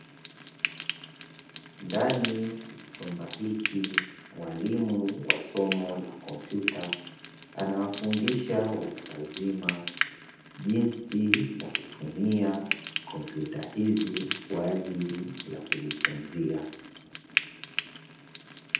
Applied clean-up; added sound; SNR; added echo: none; Frying (food); 4 dB; reverberation time 0.8 s.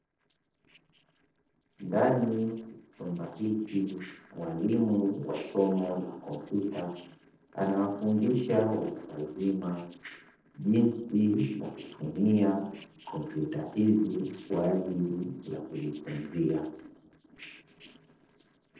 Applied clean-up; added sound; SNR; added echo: neural separator model SepFormer DNS4.